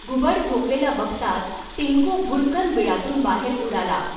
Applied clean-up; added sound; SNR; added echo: none; Water tap, faucet; 14 dB; reverberation time 0.9 s.